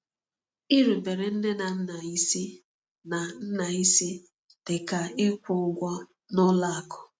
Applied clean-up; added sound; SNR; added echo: none; none; none; none.